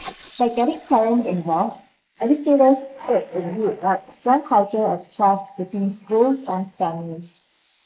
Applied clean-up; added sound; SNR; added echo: neural mask model Resemble Enhance denoiser.